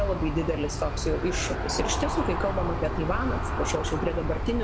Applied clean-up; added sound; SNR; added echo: none; Aircraft; 0 dB; none.